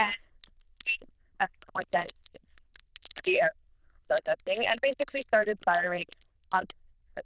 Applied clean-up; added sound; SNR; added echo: neural diffusion model UNIVERSE++.